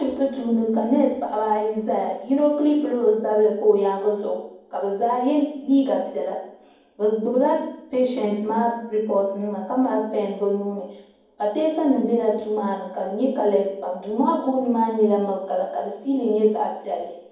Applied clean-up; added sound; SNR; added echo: none; none; none; reverberation time 1.2 s.